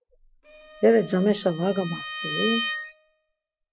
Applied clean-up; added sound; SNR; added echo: classical method spectral subtraction.